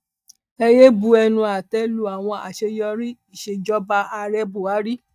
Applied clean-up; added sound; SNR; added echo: neural mask model DeepFilterNet 3.